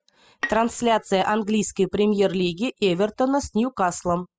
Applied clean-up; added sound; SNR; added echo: classical method spectral subtraction.